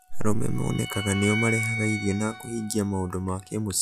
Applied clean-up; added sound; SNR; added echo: classical method log-MMSE.